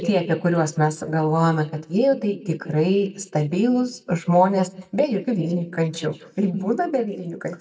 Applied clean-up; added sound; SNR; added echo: neural mask model DeepFilterNet 3.